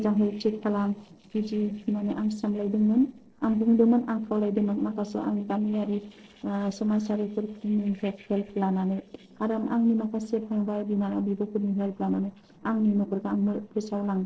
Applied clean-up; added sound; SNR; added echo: neural separator model SepFormer DNS4.